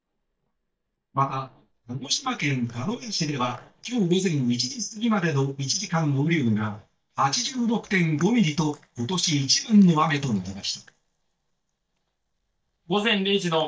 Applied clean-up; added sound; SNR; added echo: neural mask model DeepFilterNet 3.